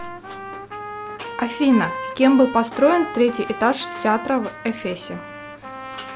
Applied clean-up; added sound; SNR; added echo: none; Trumpet; 12 dB; none.